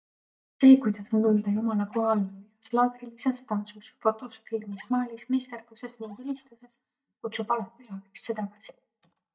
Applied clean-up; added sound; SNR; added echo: neural mask model DeepFilterNet 3.